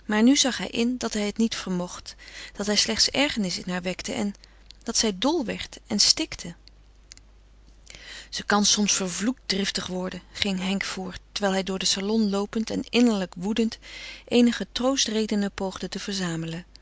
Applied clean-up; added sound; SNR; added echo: none; none; none; none.